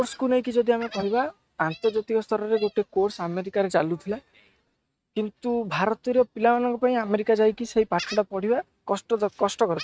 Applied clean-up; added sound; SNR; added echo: neural mask model RNNoise.